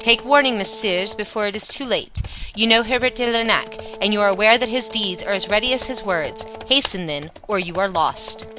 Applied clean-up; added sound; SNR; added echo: none; Computer keyboard + Brass instrument; 14 dB; none.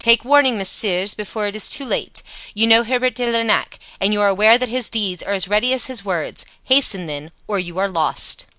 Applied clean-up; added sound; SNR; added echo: none; none; none; none.